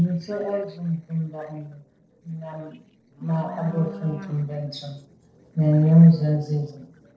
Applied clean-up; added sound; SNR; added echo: neural separator model SepFormer DNS4.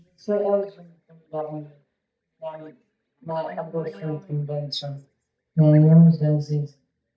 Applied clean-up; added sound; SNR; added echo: neural mask model DeepFilterNet 3.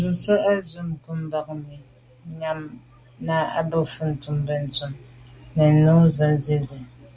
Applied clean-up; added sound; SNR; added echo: none; none; none; none.